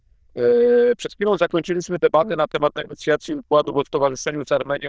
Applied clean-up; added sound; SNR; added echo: neural diffusion model UNIVERSE++.